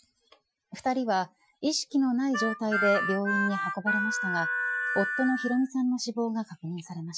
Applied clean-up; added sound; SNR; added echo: classical method Wiener filter.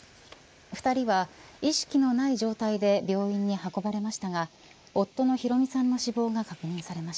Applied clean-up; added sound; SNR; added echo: neural mask model Resemble Enhance denoiser.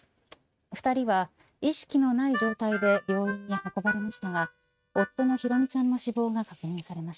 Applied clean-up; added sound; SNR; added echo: neural mask model RNNoise.